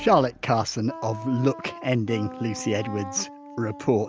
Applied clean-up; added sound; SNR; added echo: none; Wind instrument, woodwind instrument; 14 dB; none.